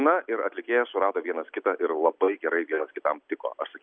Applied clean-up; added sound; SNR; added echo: none; none; none; none.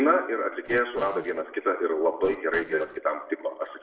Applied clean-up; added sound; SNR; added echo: neural separator model SepFormer DNS4.